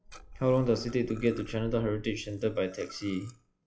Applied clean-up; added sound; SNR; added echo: classical method log-MMSE.